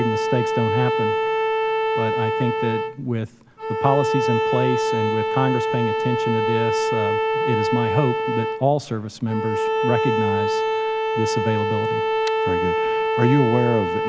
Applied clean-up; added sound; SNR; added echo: none; Bowed string instrument; -2 dB; none.